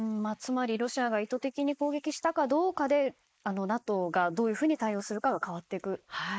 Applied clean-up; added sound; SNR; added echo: neural mask model Resemble Enhance denoiser.